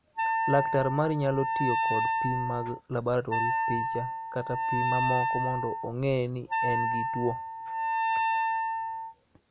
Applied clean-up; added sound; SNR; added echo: none; Wind instrument, woodwind instrument; -2 dB; none.